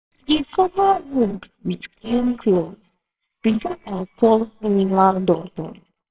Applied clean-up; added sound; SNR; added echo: neural separator model SepFormer WHAMR!.